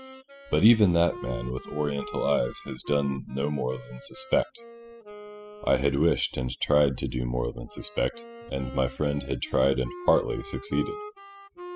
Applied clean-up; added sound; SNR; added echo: classical method spectral subtraction.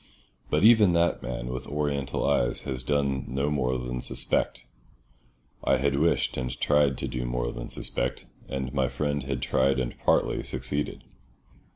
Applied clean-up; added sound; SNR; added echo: none; none; none; none.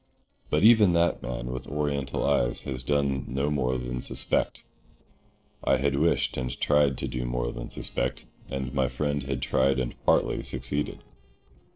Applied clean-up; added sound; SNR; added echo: neural separator model SepFormer DNS4.